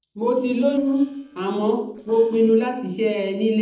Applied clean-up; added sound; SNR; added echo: neural separator model SepFormer DNS4.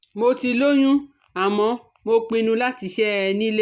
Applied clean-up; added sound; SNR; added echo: none; none; none; none.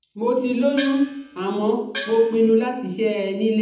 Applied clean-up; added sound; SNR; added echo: none; Gong; 14 dB; reverberation time 0.8 s.